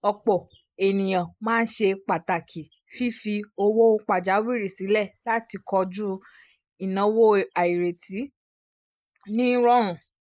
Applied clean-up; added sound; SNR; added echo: neural mask model Resemble Enhance denoiser.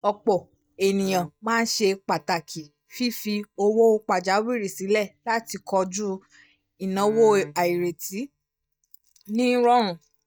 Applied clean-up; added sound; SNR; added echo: neural mask model DeepFilterNet 3.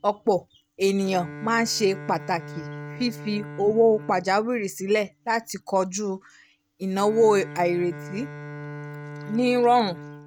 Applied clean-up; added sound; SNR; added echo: neural mask model RNNoise.